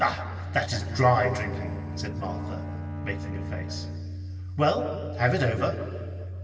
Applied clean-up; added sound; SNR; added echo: none; Bowed string instrument; 13 dB; reverberation time 2.4 s.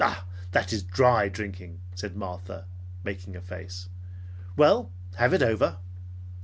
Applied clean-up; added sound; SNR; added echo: none; none; none; none.